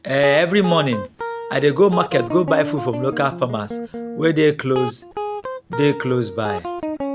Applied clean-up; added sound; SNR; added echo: none; Guitar; 8 dB; none.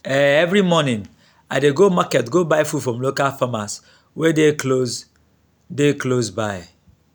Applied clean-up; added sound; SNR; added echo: none; none; none; none.